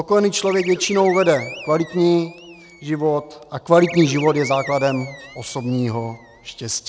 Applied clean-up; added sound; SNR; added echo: none; Animal; 16 dB; none.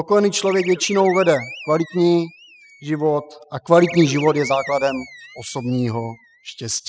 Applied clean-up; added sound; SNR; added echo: classical method spectral subtraction.